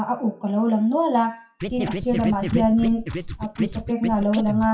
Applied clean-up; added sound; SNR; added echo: classical method WPE with log-MMSE.